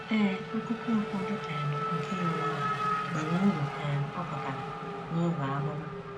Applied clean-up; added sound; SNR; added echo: none; Race car, auto racing / Accelerating, revving, vroom; 2 dB; none.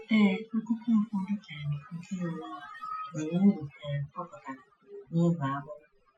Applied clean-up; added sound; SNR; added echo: classical method Wiener filter.